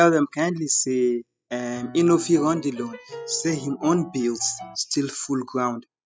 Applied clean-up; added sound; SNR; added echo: classical method spectral subtraction.